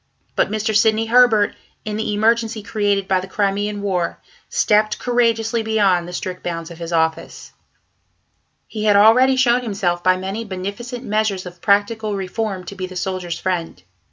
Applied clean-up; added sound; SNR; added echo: none; none; none; none.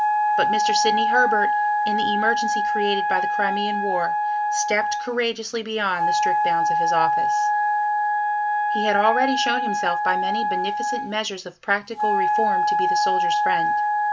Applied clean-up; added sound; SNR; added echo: none; Wind instrument, woodwind instrument; -5 dB; none.